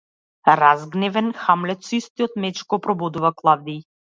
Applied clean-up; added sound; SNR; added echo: none; none; none; none.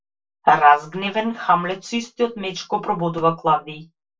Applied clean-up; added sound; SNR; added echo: none; none; none; reverberation time 0.2 s.